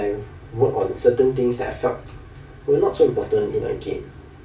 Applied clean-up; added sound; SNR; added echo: none; none; none; reverberation time 0.2 s.